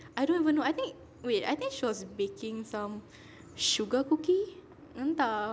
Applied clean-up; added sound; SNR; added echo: none; none; none; none.